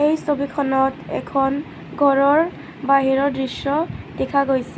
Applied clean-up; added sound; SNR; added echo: none; none; none; none.